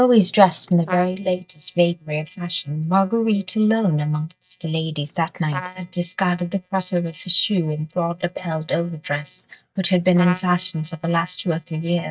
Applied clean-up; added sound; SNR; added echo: neural mask model DeepFilterNet 3.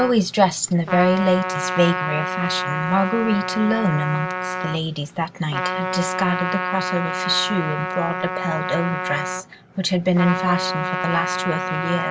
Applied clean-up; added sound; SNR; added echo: none; Trumpet; 4 dB; none.